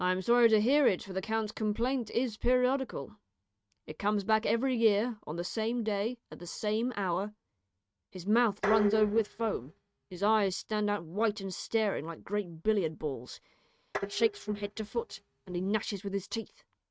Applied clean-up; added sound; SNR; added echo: neural mask model RNNoise.